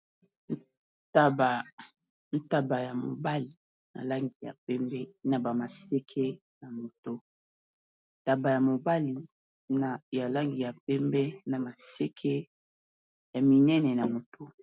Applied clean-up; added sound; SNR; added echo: none; none; none; none.